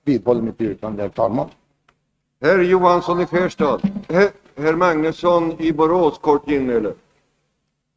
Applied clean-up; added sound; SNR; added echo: neural mask model RNNoise.